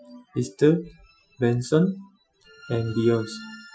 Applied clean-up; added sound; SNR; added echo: classical method Wiener filter.